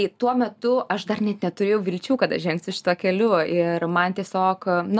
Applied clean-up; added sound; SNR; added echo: none; none; none; none.